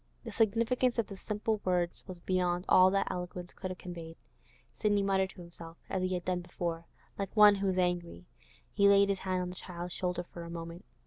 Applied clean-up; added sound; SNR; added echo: none; none; none; none.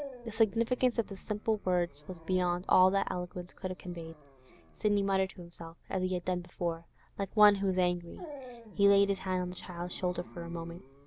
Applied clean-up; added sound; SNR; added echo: none; Dog; 19 dB; none.